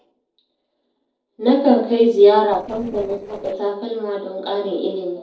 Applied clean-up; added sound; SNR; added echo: neural separator model SepFormer DNS4.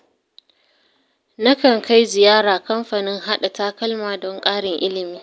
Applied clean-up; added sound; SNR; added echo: none; none; none; none.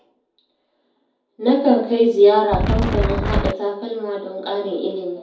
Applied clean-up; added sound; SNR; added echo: none; Wind; -1 dB; reverberation time 0.6 s.